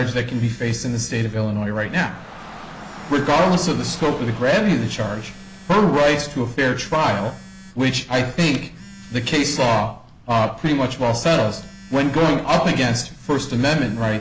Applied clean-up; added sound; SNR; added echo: none; Rain / Dog + Telephone; 20 dB; none.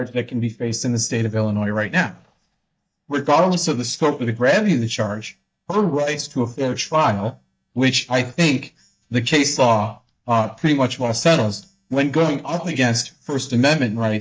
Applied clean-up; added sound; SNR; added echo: neural mask model DeepFilterNet 3.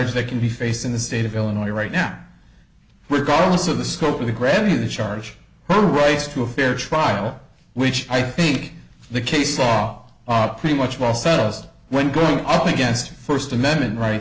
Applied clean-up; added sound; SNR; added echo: none; none; none; none.